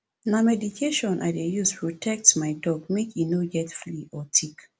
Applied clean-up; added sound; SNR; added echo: none; none; none; none.